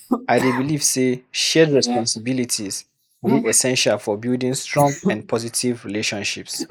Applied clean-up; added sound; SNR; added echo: neural mask model Resemble Enhance denoiser.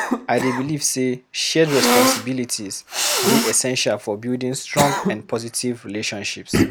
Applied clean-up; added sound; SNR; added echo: none; Cough; 1 dB; none.